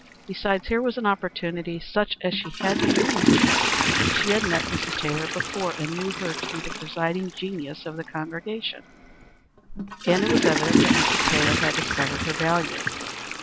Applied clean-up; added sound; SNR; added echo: none; Toilet flush / Water; -2 dB; none.